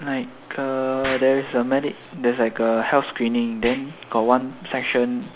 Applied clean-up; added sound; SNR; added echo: none; Explosion; 18 dB; none.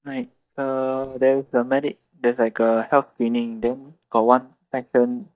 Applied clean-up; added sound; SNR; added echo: neural mask model DeepFilterNet 3.